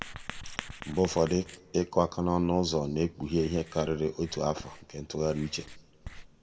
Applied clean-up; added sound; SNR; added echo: none; Writing; 16 dB; reverberation time 0.8 s.